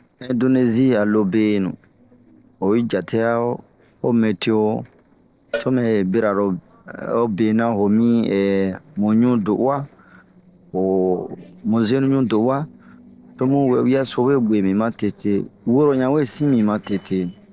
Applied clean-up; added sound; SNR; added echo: neural separator model SepFormer DNS4.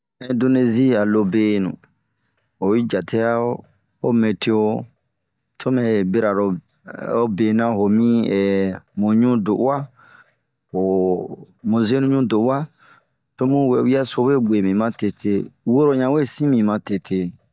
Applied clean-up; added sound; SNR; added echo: none; none; none; none.